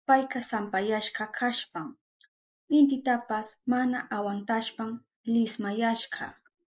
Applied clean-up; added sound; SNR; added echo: neural mask model Resemble Enhance denoiser.